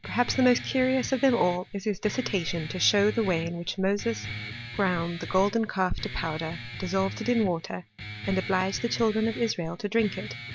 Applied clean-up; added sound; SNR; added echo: none; Guitar; 11 dB; none.